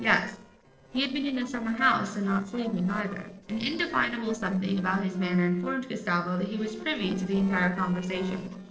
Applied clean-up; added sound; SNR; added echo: neural separator model SepFormer DNS4.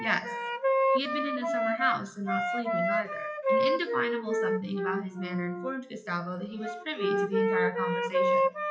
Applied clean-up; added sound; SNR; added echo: classical method WPE with log-MMSE.